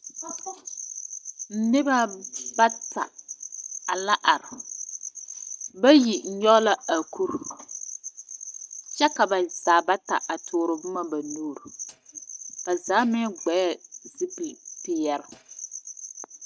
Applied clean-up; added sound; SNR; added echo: neural mask model RNNoise.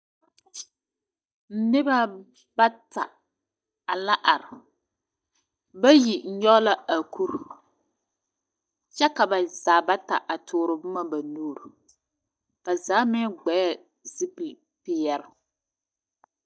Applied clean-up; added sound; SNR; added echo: neural mask model DeepFilterNet 3.